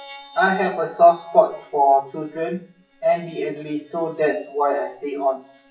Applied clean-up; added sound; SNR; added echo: classical method WPE with log-MMSE.